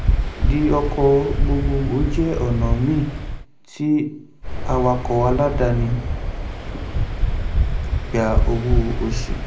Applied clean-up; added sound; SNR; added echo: none; Waves, surf; -1 dB; reverberation time 0.4 s.